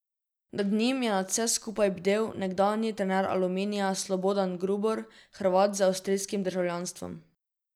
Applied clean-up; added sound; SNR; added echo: none; none; none; none.